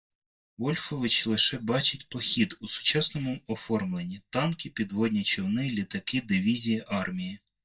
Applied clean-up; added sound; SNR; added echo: neural mask model DeepFilterNet 3.